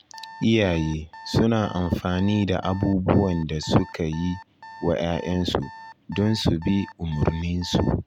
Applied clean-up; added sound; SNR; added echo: none; Alarm; 20 dB; none.